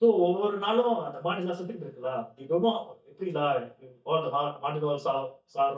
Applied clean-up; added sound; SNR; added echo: neural mask model DeepFilterNet 3.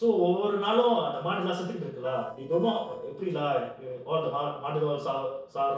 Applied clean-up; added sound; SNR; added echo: neural separator model SepFormer DNS4.